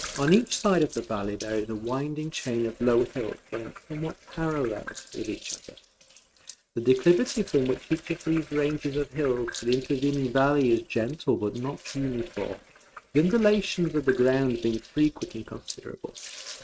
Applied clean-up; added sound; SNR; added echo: neural mask model RNNoise.